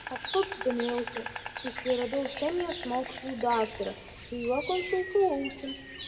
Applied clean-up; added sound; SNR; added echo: none; Insect; 9 dB; reverberation time 1.2 s.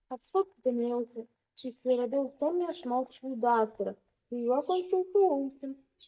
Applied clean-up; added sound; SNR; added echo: neural mask model DeepFilterNet 3.